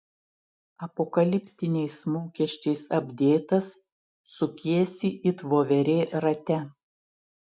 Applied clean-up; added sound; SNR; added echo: neural mask model DeepFilterNet 3.